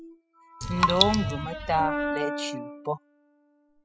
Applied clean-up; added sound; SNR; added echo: classical method spectral subtraction.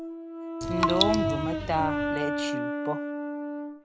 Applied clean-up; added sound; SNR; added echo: none; Raindrop + Brass instrument; -3 dB; none.